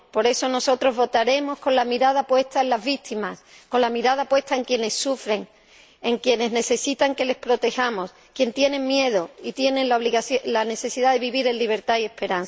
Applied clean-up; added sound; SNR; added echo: none; none; none; none.